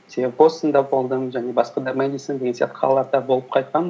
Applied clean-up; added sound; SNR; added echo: none; none; none; none.